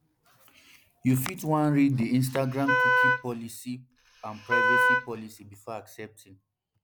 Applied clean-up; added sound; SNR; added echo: none; Wind instrument, woodwind instrument; -4 dB; none.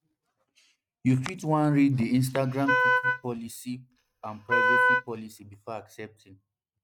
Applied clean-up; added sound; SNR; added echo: neural mask model RNNoise.